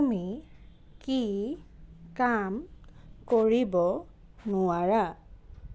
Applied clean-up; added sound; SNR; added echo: none; none; none; none.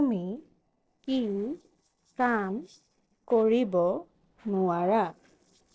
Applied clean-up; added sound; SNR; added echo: neural separator model SepFormer DNS4.